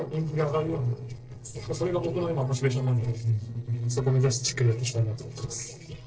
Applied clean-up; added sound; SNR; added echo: neural separator model SepFormer DNS4.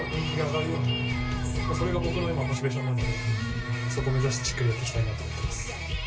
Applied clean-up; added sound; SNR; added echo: none; Bowed string instrument; 7 dB; reverberation time 0.2 s.